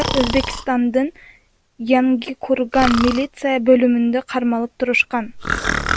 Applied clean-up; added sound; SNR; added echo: none; Breathing; 9 dB; none.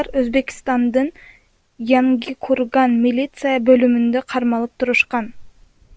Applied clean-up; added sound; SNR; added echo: none; none; none; none.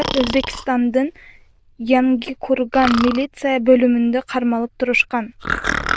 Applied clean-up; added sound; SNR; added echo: neural diffusion model UNIVERSE++.